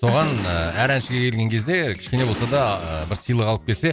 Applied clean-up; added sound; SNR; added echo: none; Explosion; 11 dB; none.